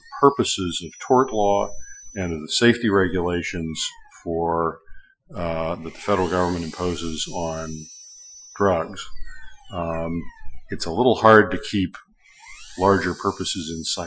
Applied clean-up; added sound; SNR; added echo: classical method Wiener filter.